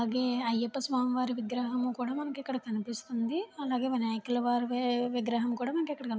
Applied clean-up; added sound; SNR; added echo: none; none; none; none.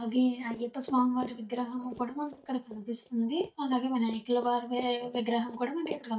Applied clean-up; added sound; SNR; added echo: neural mask model DeepFilterNet 3.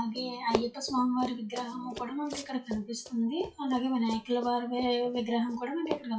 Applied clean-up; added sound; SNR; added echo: classical method WPE with log-MMSE.